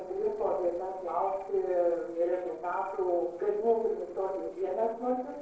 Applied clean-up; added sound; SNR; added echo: neural separator model SepFormer DNS4.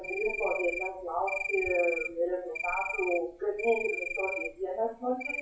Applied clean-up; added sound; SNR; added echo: classical method WPE with log-MMSE.